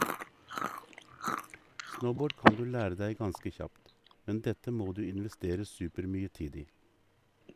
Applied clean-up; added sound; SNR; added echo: none; Chewing, mastication; 0 dB; none.